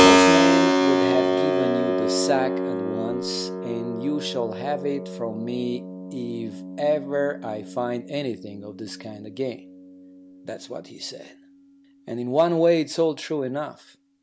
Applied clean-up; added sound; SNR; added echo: none; Keyboard (musical); -2 dB; none.